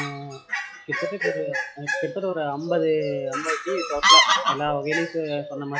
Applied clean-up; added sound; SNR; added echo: classical method log-MMSE.